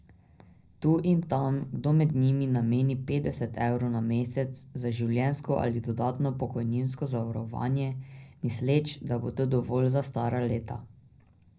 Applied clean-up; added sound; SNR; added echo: none; none; none; reverberation time 0.4 s.